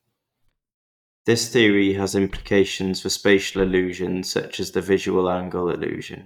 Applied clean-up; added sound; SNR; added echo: neural mask model DeepFilterNet 3.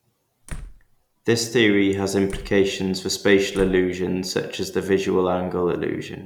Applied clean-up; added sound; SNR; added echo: none; Slam; 17 dB; none.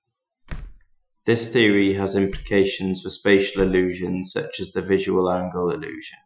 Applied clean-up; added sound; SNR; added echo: classical method Wiener filter.